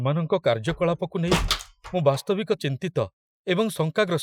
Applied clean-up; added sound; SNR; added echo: classical method Wiener filter.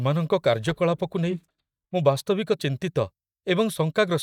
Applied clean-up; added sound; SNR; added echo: neural mask model DeepFilterNet 3.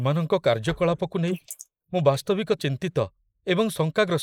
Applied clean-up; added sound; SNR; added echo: neural mask model Resemble Enhance denoiser.